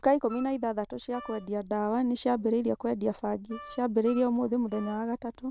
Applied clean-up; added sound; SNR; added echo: neural diffusion model UNIVERSE++.